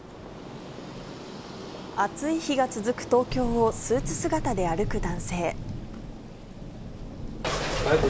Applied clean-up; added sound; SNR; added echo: none; none; none; none.